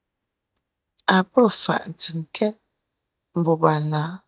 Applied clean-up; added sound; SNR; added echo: neural mask model DeepFilterNet 3.